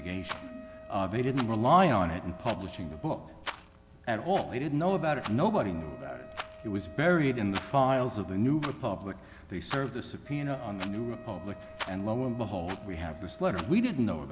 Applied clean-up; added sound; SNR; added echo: none; Rattle + Wind instrument, woodwind instrument; 14 dB; none.